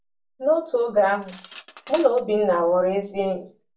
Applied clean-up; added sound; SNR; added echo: none; Cutlery, silverware; 18 dB; reverberation time 0.3 s.